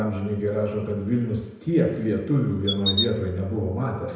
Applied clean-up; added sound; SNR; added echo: none; Chirp, tweet; 3 dB; reverberation time 1.0 s.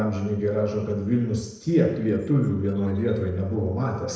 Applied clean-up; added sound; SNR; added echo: neural separator model SepFormer DNS4.